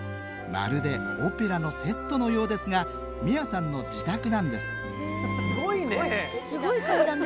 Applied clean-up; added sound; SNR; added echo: none; none; none; none.